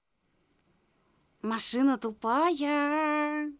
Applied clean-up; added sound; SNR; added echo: neural mask model Resemble Enhance denoiser.